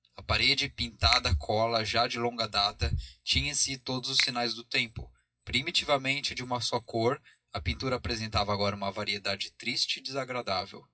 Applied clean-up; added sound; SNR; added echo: classical method WPE with log-MMSE.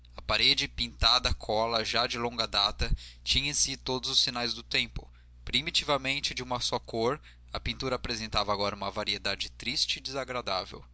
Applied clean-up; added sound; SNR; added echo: none; none; none; none.